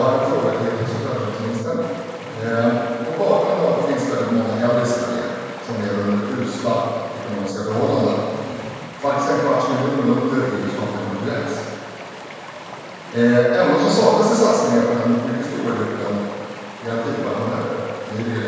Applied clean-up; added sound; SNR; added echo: none; Stream; 15 dB; reverberation time 1.9 s.